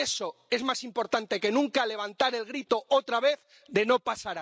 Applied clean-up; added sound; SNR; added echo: none; none; none; none.